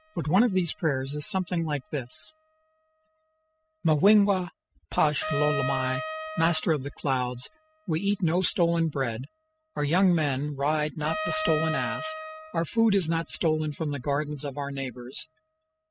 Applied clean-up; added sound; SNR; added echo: classical method spectral subtraction.